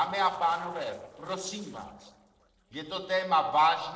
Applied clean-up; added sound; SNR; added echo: neural separator model SepFormer DNS4.